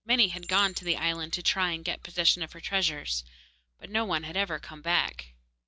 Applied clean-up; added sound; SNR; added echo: none; Rattle / Keys jangling; 20 dB; none.